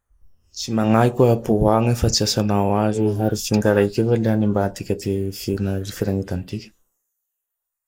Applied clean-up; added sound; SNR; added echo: neural mask model Resemble Enhance denoiser.